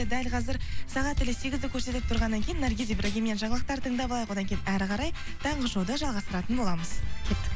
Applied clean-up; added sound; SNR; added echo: none; Bass drum / Snare drum / Drum kit + Walk, footsteps; -1 dB; none.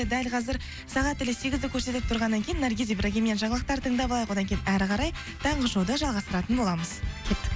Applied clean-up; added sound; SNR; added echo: none; none; none; none.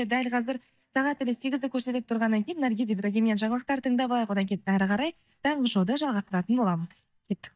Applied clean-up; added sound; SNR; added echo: neural mask model DeepFilterNet 3.